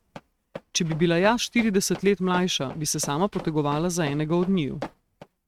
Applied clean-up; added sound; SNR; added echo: neural mask model RNNoise.